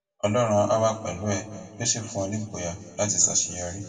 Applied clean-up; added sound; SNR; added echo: none; none; none; reverberation time 1.9 s.